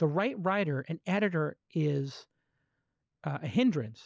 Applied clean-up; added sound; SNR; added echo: none; none; none; none.